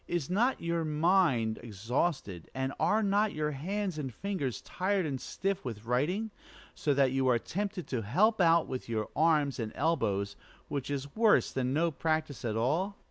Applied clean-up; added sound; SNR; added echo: none; none; none; none.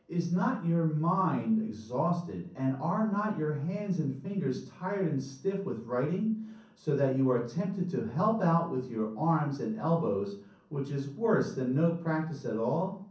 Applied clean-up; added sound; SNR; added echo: none; none; none; reverberation time 0.6 s.